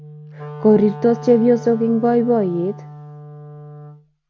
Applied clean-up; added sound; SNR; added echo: none; Wind instrument, woodwind instrument; 15 dB; none.